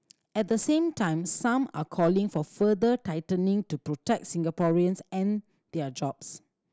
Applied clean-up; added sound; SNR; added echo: none; none; none; none.